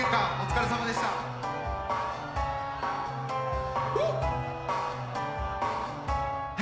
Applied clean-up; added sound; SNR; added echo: none; Crowd; 11 dB; none.